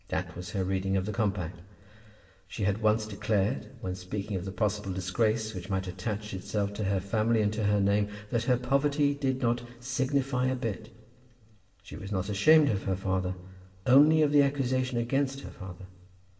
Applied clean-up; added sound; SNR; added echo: none; none; none; reverberation time 1.5 s.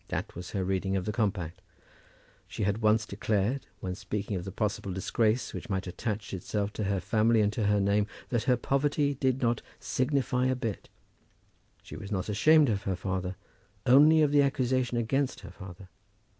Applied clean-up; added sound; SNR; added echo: none; none; none; none.